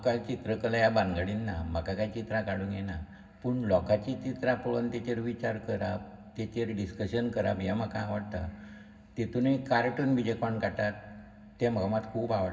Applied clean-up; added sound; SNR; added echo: none; none; none; reverberation time 0.4 s.